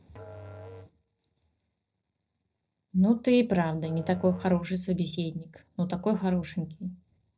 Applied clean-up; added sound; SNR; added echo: neural separator model SepFormer DNS4.